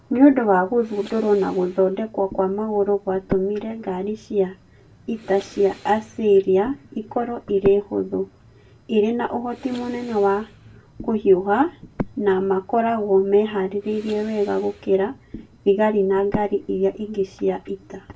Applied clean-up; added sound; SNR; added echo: none; Breathing; 18 dB; reverberation time 0.2 s.